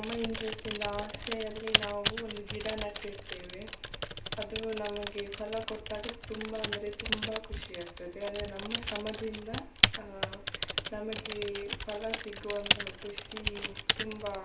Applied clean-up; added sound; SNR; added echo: none; Typing; -3 dB; reverberation time 0.4 s.